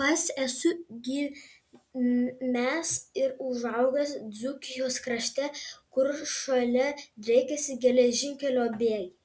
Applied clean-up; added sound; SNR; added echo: none; none; none; none.